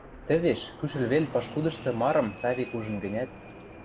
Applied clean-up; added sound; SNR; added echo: none; Fixed-wing aircraft, airplane; 14 dB; none.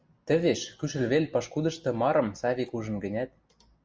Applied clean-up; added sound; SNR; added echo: none; none; none; none.